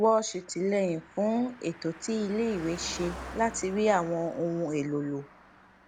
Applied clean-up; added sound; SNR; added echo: none; Car passing by; 17 dB; none.